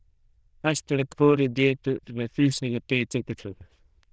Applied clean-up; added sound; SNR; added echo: neural diffusion model UNIVERSE++.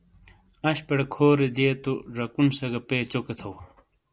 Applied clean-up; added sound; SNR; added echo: none; none; none; none.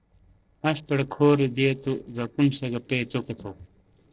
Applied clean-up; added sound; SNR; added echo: neural separator model SepFormer DNS4.